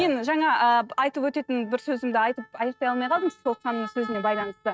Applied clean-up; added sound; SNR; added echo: neural mask model RNNoise.